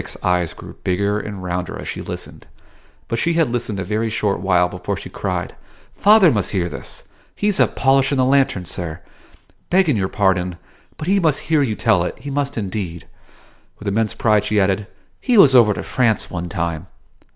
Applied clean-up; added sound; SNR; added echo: none; none; none; none.